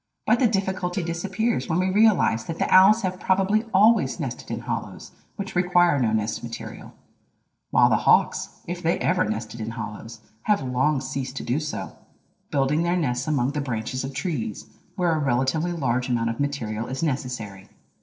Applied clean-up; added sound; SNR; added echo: neural separator model SepFormer DNS4.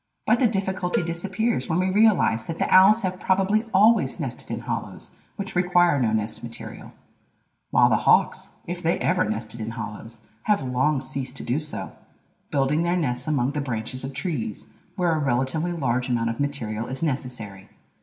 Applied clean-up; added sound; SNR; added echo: none; Cowbell; 13 dB; reverberation time 0.8 s.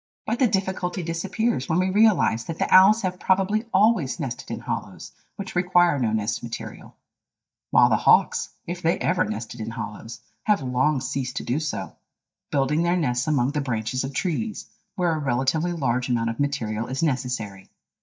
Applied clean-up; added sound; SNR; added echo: neural mask model DeepFilterNet 3.